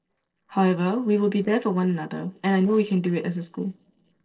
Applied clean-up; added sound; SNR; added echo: neural separator model SepFormer DNS4.